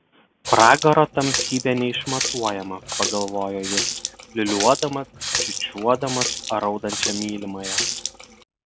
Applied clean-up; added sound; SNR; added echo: none; Water tap, faucet; 5 dB; none.